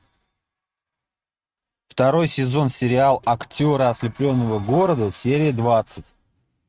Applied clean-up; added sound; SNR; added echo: neural mask model RNNoise.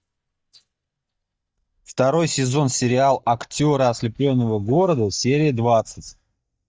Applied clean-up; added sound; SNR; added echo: neural mask model DeepFilterNet 3.